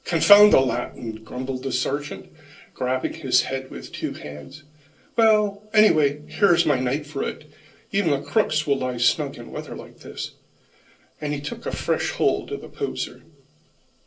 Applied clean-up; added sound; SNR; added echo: neural separator model SepFormer DNS4.